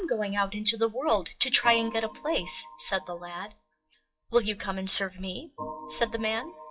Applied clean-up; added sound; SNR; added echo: classical method WPE with log-MMSE.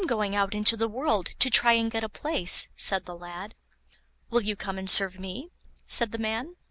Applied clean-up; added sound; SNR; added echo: none; none; none; none.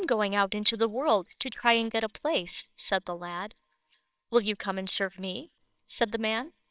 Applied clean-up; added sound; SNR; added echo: neural separator model SepFormer WHAMR!.